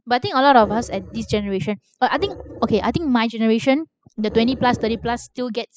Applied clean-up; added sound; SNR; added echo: classical method spectral subtraction.